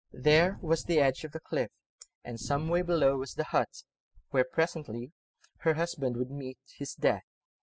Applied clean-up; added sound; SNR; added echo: classical method spectral subtraction.